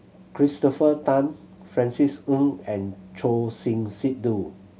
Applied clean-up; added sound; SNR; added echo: none; none; none; none.